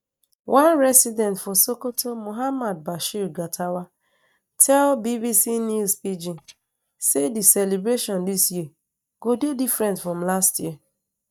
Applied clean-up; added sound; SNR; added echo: neural mask model DeepFilterNet 3.